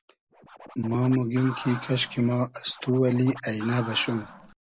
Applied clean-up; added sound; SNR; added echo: none; Scratching (performance technique); 15 dB; none.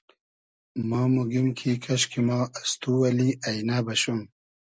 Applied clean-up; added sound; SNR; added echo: none; none; none; none.